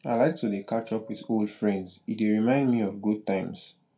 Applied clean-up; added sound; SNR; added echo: none; none; none; reverberation time 0.2 s.